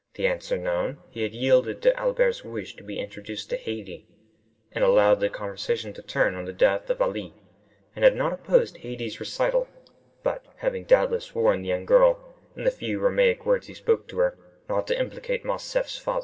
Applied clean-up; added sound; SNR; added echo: none; none; none; reverberation time 0.3 s.